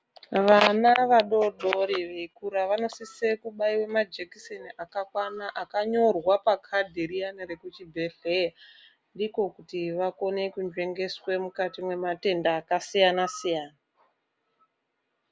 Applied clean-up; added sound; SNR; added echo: none; none; none; none.